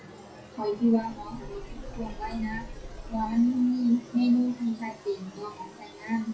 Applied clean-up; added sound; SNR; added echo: classical method WPE with log-MMSE.